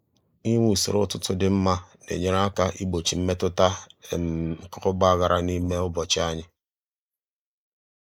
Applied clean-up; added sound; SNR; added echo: neural mask model Resemble Enhance denoiser.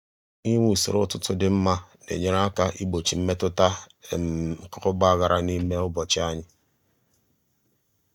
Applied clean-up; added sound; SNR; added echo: neural mask model DeepFilterNet 3.